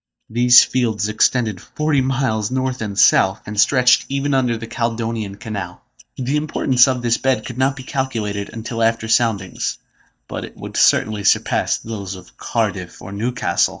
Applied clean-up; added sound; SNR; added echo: neural mask model DeepFilterNet 3.